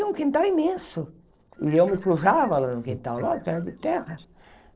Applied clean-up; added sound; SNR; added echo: neural separator model SepFormer DNS4.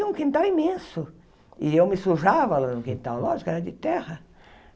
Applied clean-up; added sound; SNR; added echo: none; none; none; none.